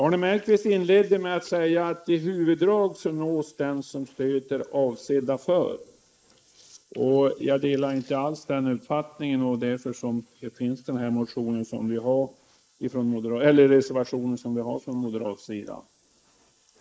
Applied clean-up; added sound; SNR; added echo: neural mask model Resemble Enhance denoiser.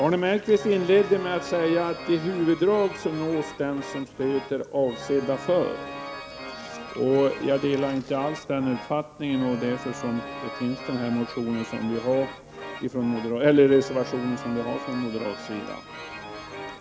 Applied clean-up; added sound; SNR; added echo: none; Organ; 13 dB; none.